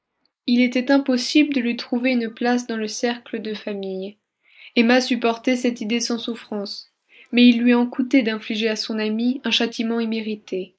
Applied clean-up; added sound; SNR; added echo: neural mask model Resemble Enhance denoiser.